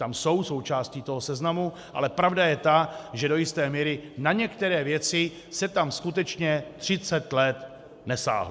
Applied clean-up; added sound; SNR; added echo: none; none; none; none.